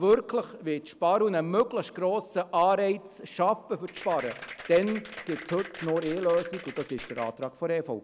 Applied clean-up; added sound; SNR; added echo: none; Applause; 12 dB; none.